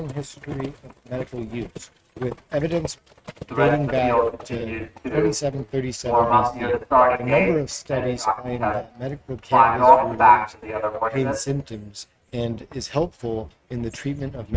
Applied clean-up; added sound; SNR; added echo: neural mask model RNNoise.